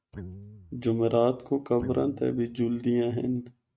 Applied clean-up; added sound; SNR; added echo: neural mask model RNNoise.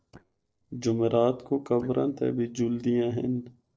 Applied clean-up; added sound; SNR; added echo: neural separator model SepFormer DNS4.